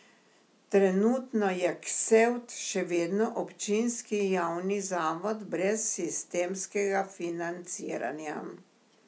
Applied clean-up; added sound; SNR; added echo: none; none; none; none.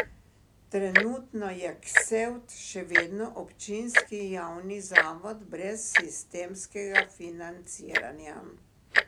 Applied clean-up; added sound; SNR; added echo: none; Tick-tock; -5 dB; none.